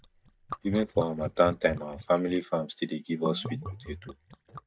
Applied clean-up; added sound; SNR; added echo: neural mask model DeepFilterNet 3.